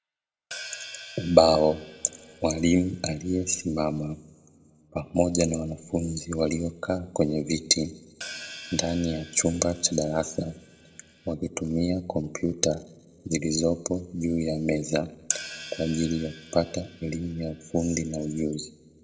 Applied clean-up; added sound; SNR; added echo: none; Hi-hat; 17 dB; reverberation time 0.7 s.